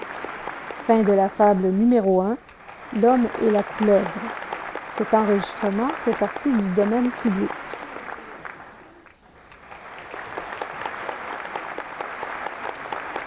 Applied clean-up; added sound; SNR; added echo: none; Applause; 10 dB; none.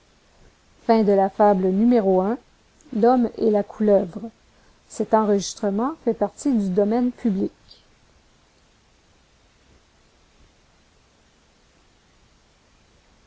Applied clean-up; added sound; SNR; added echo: none; none; none; none.